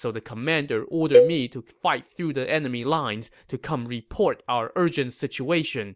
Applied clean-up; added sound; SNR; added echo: none; Cowbell; -3 dB; none.